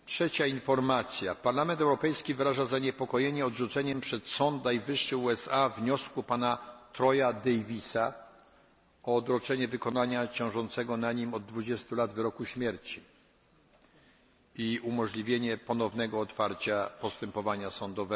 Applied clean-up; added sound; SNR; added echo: none; none; none; none.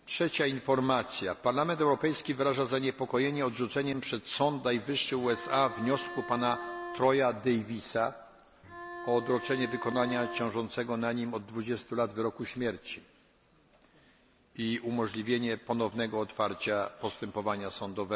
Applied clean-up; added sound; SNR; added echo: none; Bowed string instrument; 11 dB; none.